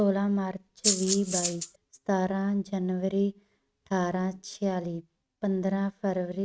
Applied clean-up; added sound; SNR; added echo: neural mask model RNNoise.